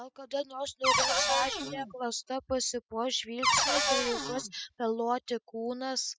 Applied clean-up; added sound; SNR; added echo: classical method spectral subtraction.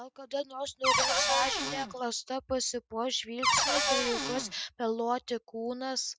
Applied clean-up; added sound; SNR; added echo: none; Cupboard open or close / Door; -5 dB; none.